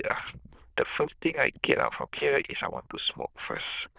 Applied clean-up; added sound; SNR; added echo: neural diffusion model UNIVERSE++.